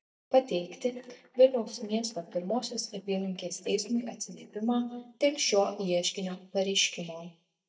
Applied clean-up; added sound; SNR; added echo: neural mask model DeepFilterNet 3.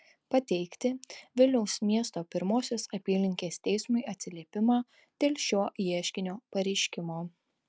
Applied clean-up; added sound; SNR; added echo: none; none; none; none.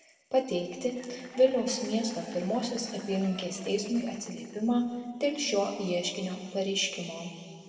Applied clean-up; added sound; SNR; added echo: none; Applause / Crowd / Cheering; 19 dB; reverberation time 2.3 s.